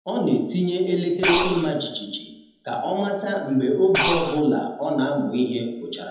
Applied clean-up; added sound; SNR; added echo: none; Breathing; 1 dB; reverberation time 0.8 s.